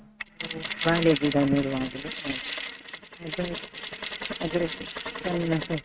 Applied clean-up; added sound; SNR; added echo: neural mask model RNNoise.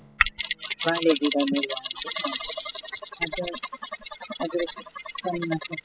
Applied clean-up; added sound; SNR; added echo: classical method spectral subtraction.